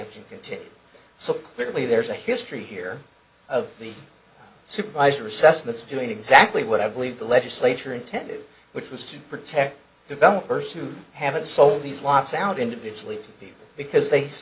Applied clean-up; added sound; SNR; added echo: none; none; none; none.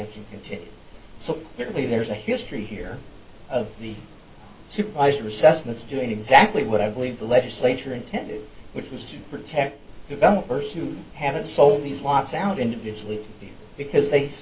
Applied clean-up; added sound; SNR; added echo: none; Insect; 20 dB; reverberation time 0.2 s.